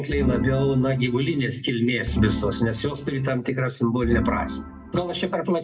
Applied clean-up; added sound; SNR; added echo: none; Organ; 6 dB; reverberation time 0.2 s.